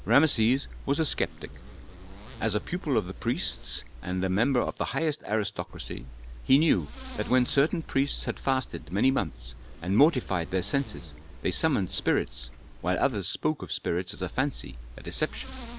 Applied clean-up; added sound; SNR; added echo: none; Zipper (clothing); 14 dB; none.